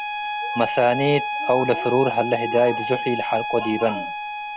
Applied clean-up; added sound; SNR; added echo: none; Bowed string instrument; 5 dB; none.